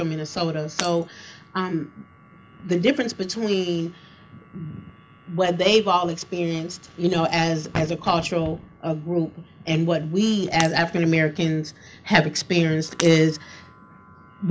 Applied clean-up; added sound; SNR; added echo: none; Shatter; 15 dB; none.